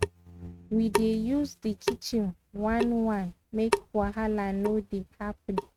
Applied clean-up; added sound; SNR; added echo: neural mask model RNNoise.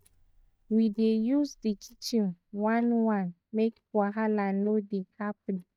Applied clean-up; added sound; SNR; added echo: neural mask model DeepFilterNet 3.